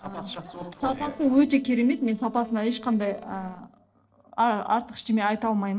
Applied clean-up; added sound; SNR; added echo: neural separator model SepFormer DNS4.